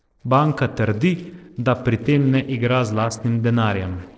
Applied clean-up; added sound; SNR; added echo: neural separator model SepFormer DNS4.